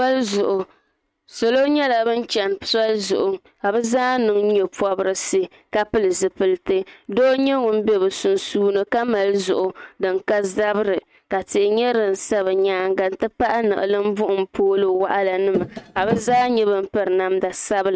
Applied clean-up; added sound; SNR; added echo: neural mask model RNNoise.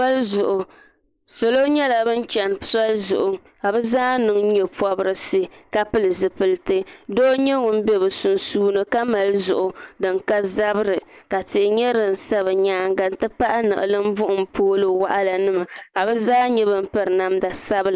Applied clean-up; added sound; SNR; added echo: neural mask model Resemble Enhance denoiser.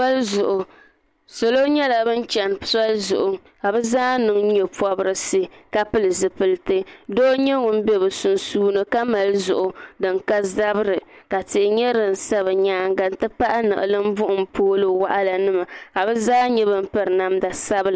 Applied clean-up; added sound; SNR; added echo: none; none; none; none.